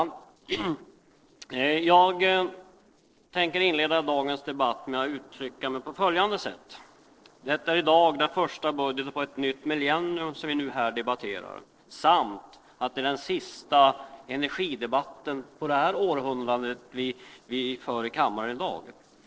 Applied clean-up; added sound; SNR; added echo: neural separator model SepFormer DNS4.